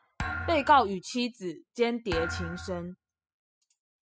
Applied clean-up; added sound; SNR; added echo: classical method spectral subtraction.